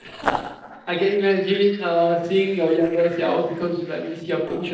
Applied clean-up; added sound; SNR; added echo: neural separator model SepFormer DNS4.